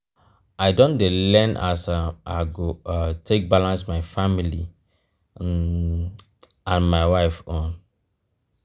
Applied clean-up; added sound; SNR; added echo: none; none; none; none.